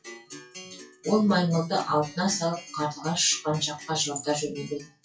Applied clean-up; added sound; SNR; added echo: classical method WPE with log-MMSE.